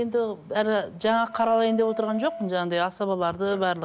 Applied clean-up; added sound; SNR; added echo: none; Wind instrument, woodwind instrument; 13 dB; none.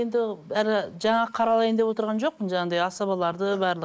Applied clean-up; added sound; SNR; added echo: neural mask model Resemble Enhance denoiser.